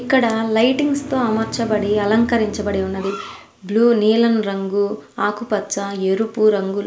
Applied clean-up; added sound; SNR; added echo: none; none; none; none.